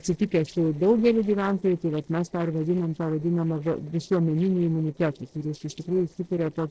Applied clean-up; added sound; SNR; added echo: neural separator model SepFormer DNS4.